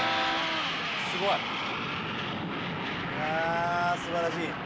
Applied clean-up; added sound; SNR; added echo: none; none; none; none.